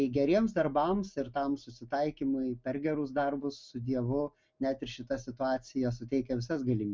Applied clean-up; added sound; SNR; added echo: none; none; none; none.